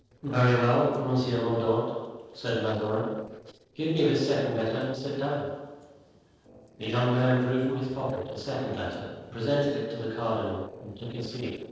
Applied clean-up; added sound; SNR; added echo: neural separator model SepFormer DNS4.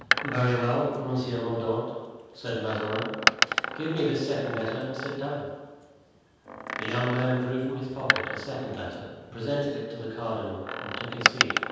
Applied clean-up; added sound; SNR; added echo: none; Door; 1 dB; reverberation time 1.2 s.